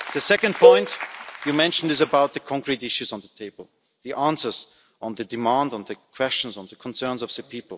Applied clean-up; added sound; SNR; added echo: none; Cowbell; -5 dB; none.